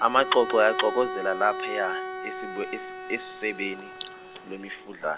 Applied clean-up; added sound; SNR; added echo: none; Bowed string instrument; 8 dB; none.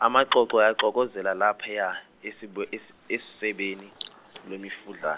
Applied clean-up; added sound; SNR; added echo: none; none; none; none.